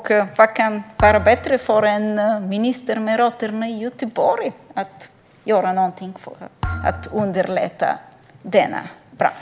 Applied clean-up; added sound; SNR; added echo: none; Thump, thud; 12 dB; none.